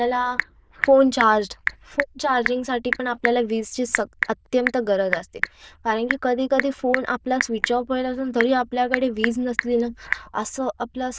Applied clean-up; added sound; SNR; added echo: neural diffusion model UNIVERSE++.